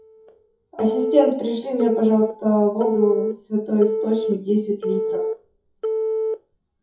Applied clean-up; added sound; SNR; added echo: classical method WPE with log-MMSE.